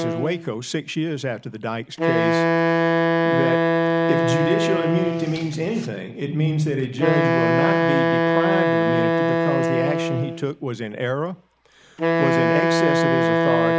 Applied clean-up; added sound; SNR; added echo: none; Wind instrument, woodwind instrument; -5 dB; none.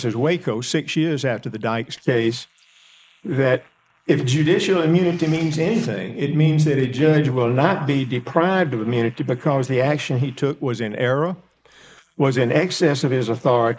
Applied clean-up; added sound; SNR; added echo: neural mask model Resemble Enhance denoiser.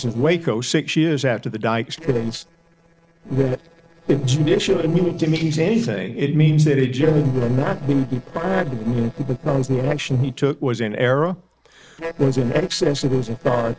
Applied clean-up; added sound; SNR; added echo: neural separator model SepFormer DNS4.